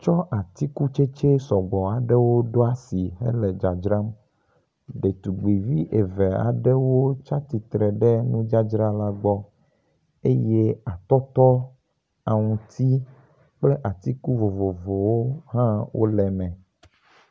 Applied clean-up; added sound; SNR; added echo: none; none; none; none.